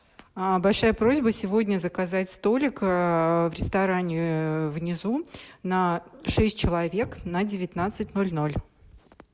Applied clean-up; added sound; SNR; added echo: none; Cupboard open or close; 16 dB; none.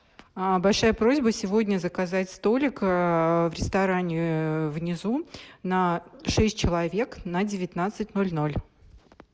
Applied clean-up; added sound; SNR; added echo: none; none; none; none.